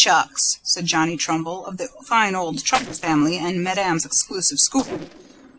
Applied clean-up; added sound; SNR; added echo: neural separator model SepFormer DNS4.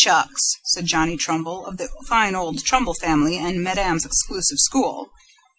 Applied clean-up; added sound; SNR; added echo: none; none; none; none.